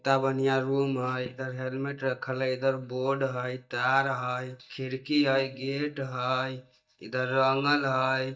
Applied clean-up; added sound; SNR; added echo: neural mask model DeepFilterNet 3.